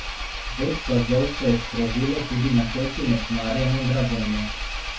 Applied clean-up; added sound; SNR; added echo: none; Engine; 6 dB; reverberation time 0.2 s.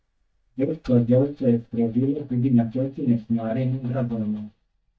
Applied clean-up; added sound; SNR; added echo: neural mask model DeepFilterNet 3.